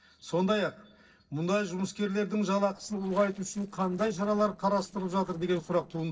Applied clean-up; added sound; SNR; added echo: neural separator model SepFormer DNS4.